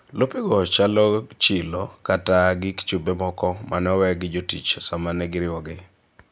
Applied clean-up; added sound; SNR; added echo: none; none; none; none.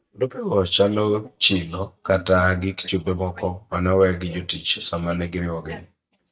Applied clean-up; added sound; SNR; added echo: neural mask model DeepFilterNet 3.